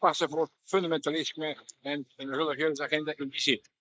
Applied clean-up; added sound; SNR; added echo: neural mask model Resemble Enhance denoiser.